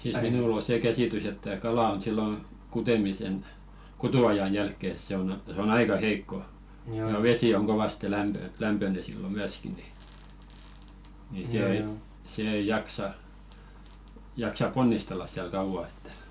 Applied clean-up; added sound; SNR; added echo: none; none; none; none.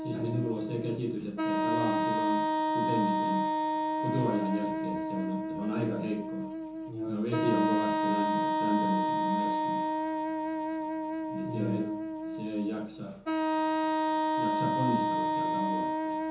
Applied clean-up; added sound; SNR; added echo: none; Wind instrument, woodwind instrument; -4 dB; reverberation time 0.5 s.